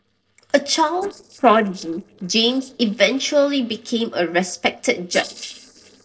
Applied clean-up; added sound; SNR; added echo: neural separator model SepFormer DNS4.